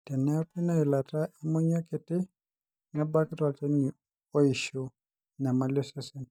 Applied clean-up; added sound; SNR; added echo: neural mask model DeepFilterNet 3.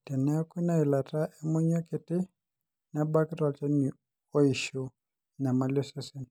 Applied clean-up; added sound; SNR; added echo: none; none; none; none.